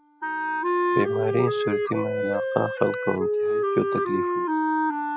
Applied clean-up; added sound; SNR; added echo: classical method spectral subtraction.